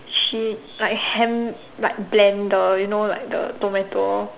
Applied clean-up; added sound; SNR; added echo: none; none; none; none.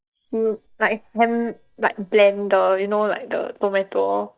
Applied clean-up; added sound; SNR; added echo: neural mask model DeepFilterNet 3.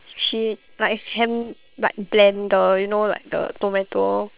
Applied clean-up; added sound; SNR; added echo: neural separator model SepFormer WHAM!.